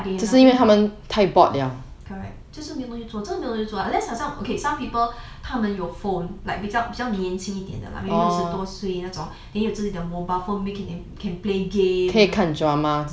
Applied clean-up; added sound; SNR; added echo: none; none; none; none.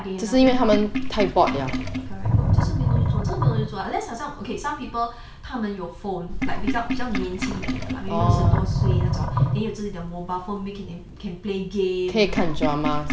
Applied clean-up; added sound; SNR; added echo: none; Sink (filling or washing); -1 dB; none.